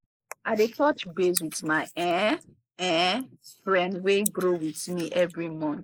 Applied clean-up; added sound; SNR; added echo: neural mask model Resemble Enhance denoiser.